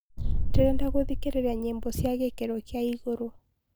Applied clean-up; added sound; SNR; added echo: none; Boom; -1 dB; none.